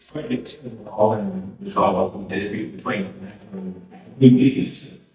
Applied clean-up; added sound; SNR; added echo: neural mask model DeepFilterNet 3.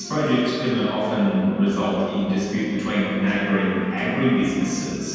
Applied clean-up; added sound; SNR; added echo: none; Wind instrument, woodwind instrument; 17 dB; reverberation time 2.1 s.